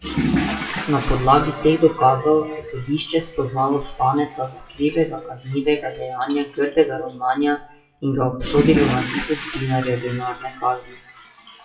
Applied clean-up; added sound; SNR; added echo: classical method WPE with log-MMSE.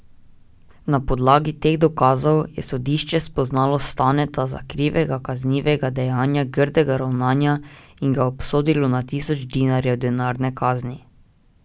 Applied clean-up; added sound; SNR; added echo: none; none; none; none.